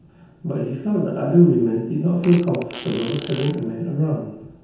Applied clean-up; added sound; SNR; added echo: none; Fart; 16 dB; reverberation time 0.9 s.